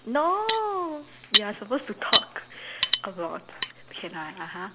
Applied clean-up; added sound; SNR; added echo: none; Cutlery, silverware; -2 dB; none.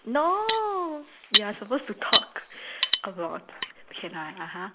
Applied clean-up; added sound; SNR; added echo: neural mask model Resemble Enhance denoiser.